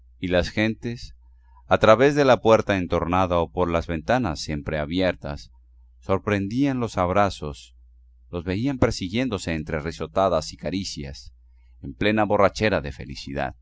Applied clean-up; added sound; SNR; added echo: none; none; none; none.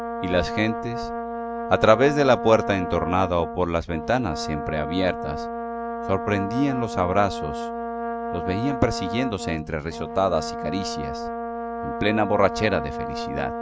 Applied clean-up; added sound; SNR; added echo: none; Brass instrument; 6 dB; none.